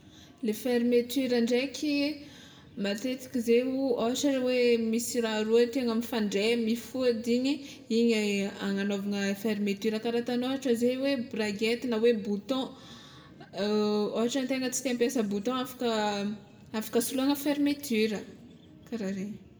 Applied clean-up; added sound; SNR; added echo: none; none; none; reverberation time 0.7 s.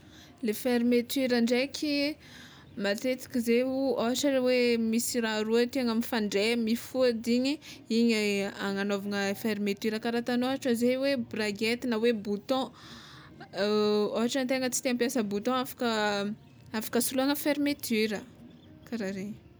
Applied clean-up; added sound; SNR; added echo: none; none; none; none.